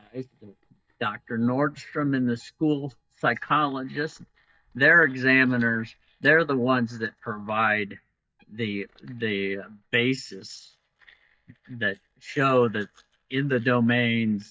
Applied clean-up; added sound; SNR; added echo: neural mask model DeepFilterNet 3.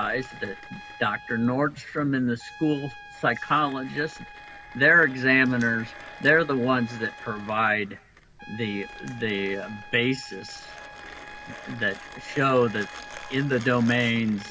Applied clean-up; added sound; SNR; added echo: none; Trumpet + Mechanisms; 17 dB; none.